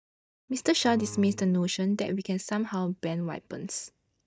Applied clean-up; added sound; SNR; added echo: neural mask model DeepFilterNet 3.